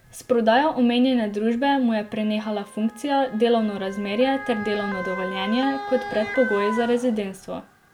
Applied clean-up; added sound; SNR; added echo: none; Motor vehicle (road) / Siren; 13 dB; none.